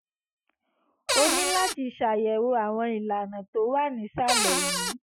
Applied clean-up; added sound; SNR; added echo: classical method Wiener filter.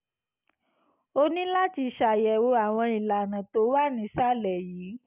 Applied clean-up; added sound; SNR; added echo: none; none; none; none.